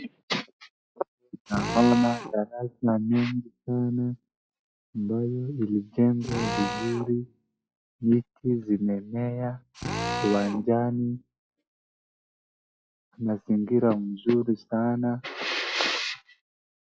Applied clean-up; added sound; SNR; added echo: classical method log-MMSE.